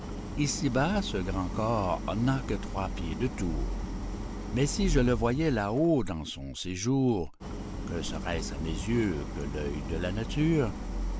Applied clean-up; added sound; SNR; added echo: none; Idling; 5 dB; none.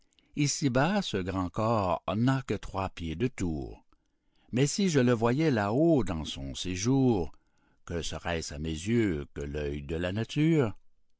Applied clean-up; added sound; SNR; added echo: none; none; none; none.